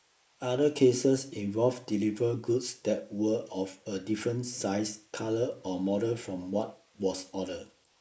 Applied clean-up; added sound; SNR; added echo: neural mask model Resemble Enhance denoiser.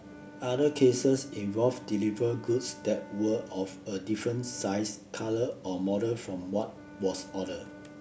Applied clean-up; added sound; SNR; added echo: none; Wind instrument, woodwind instrument; 19 dB; none.